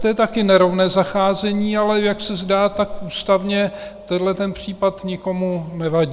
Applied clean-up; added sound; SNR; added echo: none; Cricket / Frog; 18 dB; none.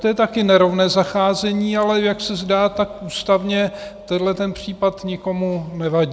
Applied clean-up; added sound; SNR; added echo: none; none; none; none.